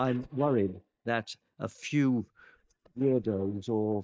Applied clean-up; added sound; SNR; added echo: neural mask model DeepFilterNet 3.